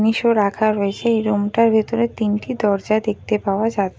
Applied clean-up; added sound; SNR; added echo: none; none; none; none.